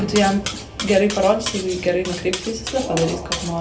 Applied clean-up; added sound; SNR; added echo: none; Cutlery, silverware; 10 dB; reverberation time 0.3 s.